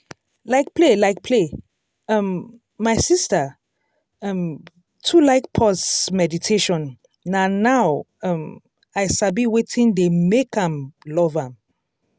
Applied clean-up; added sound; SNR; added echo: none; none; none; none.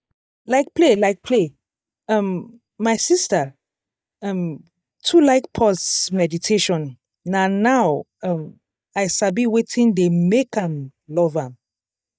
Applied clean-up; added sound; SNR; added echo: neural mask model DeepFilterNet 3.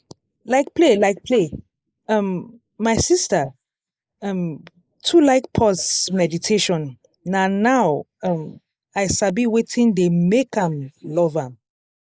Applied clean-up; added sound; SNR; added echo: neural mask model Resemble Enhance denoiser.